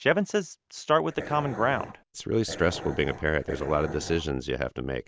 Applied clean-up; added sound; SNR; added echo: none; Dog; 12 dB; none.